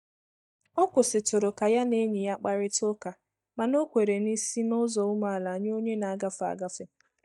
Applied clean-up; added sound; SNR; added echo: neural mask model DeepFilterNet 3.